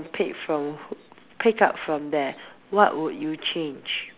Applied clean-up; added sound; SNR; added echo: none; none; none; none.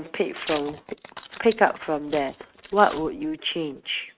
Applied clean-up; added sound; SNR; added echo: neural mask model RNNoise.